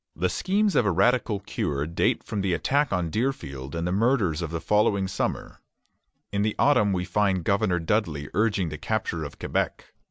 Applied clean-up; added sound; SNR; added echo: none; none; none; none.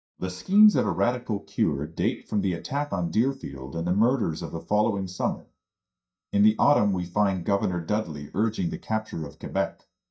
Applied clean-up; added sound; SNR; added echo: neural mask model DeepFilterNet 3.